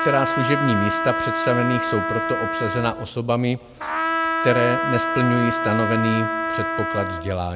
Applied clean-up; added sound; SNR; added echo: none; Trumpet; 1 dB; none.